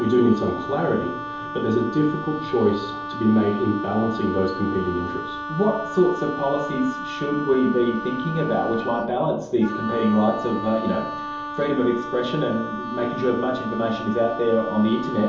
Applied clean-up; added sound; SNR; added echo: none; Wind instrument, woodwind instrument; 9 dB; reverberation time 2.8 s.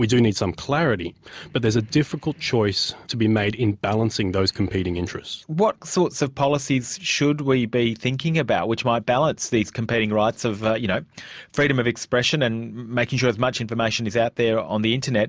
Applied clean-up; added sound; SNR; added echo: none; none; none; none.